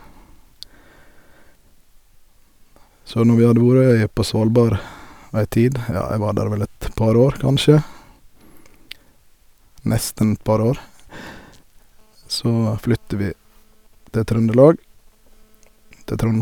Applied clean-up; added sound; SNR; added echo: none; none; none; none.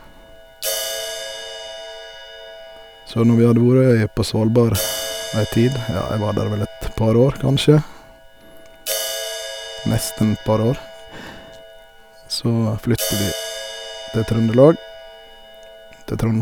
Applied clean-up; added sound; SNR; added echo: none; Crash cymbal; 12 dB; none.